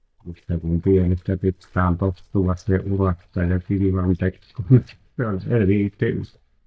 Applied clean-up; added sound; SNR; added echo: neural mask model DeepFilterNet 3.